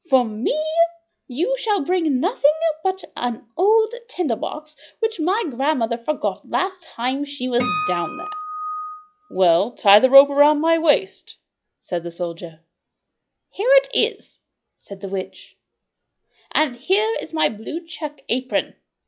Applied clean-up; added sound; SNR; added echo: classical method log-MMSE.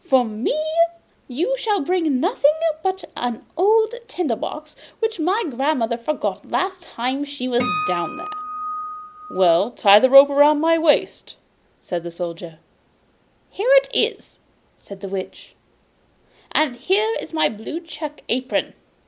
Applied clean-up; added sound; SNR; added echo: none; Acoustic guitar; 6 dB; none.